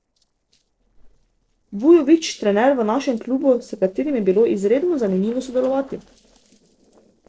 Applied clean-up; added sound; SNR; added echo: neural separator model SepFormer DNS4.